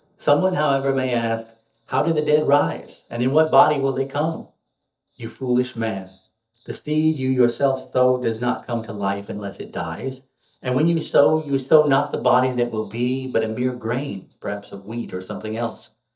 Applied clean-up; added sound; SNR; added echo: neural mask model DeepFilterNet 3.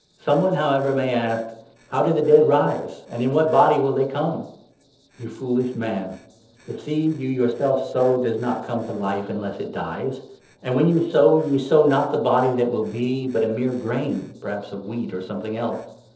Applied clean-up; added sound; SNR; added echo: neural separator model SepFormer DNS4.